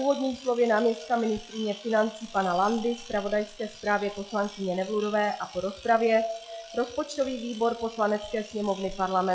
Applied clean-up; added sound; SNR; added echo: classical method log-MMSE.